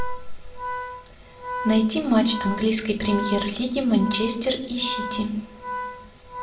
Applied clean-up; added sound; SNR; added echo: none; Organ; 10 dB; reverberation time 0.6 s.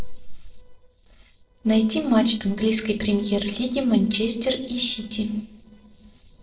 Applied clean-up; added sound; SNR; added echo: neural separator model SepFormer DNS4.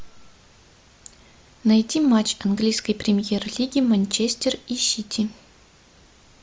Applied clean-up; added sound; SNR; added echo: none; none; none; none.